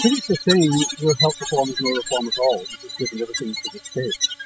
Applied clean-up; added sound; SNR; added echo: classical method spectral subtraction.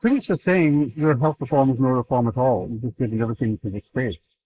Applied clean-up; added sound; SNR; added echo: neural mask model Resemble Enhance denoiser.